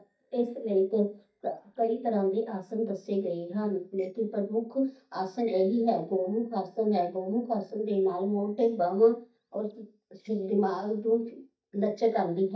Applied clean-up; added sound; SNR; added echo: neural mask model DeepFilterNet 3.